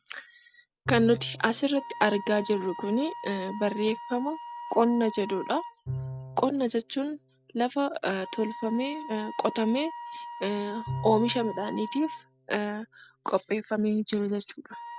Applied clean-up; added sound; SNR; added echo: none; Bowed string instrument + Wind instrument, woodwind instrument; 12 dB; none.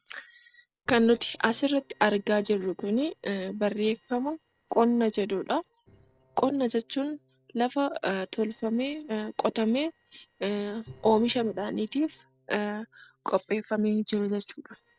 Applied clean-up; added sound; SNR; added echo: neural separator model SepFormer DNS4.